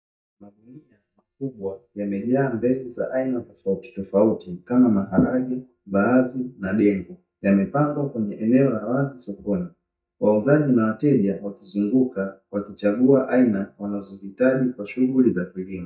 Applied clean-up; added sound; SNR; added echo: neural mask model DeepFilterNet 3.